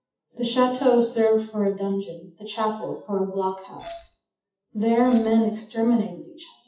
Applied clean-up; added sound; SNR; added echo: classical method WPE with log-MMSE.